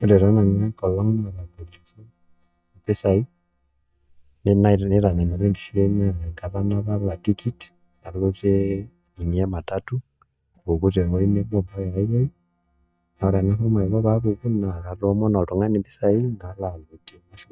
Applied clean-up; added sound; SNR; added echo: neural mask model DeepFilterNet 3.